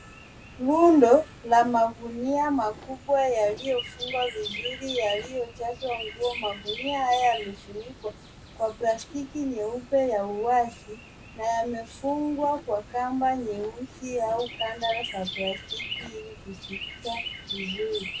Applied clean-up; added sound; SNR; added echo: none; Chirp, tweet; 12 dB; none.